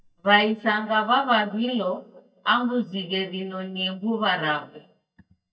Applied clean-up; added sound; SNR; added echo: neural mask model DeepFilterNet 3.